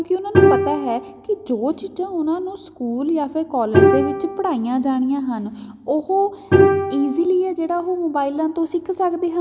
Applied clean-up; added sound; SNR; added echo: none; Bowed string instrument; 0 dB; none.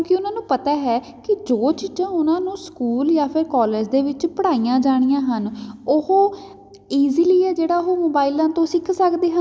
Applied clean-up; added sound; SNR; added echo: none; none; none; none.